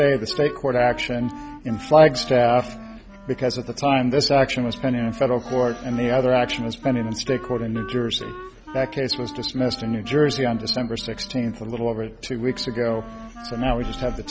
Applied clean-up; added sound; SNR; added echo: none; Wind instrument, woodwind instrument; 17 dB; none.